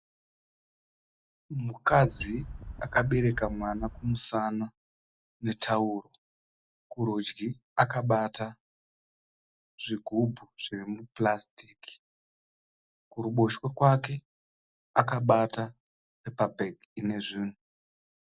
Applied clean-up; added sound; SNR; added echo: none; Wind; 11 dB; none.